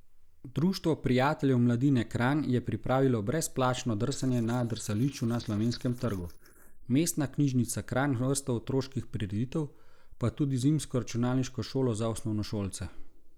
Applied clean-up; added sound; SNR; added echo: neural mask model Resemble Enhance denoiser.